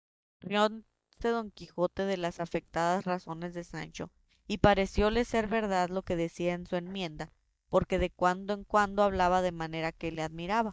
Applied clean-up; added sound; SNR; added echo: neural mask model DeepFilterNet 3.